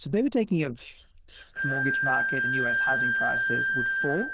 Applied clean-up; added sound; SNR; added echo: neural diffusion model UNIVERSE++.